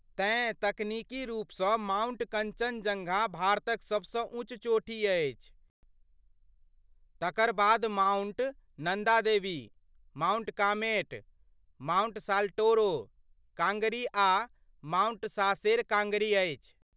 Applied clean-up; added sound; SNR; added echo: none; none; none; none.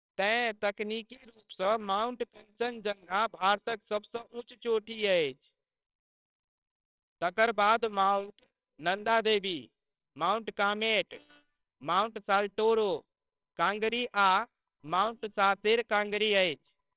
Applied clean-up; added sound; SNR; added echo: neural separator model SepFormer WHAMR!.